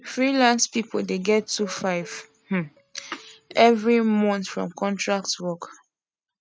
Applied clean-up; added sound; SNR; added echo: neural mask model RNNoise.